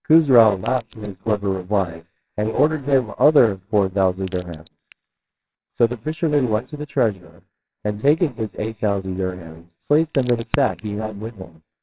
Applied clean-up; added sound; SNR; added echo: neural separator model SepFormer WHAMR!.